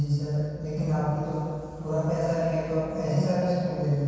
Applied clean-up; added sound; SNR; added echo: none; none; none; reverberation time 2.1 s.